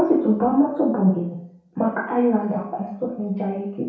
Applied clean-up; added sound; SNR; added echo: none; none; none; reverberation time 0.5 s.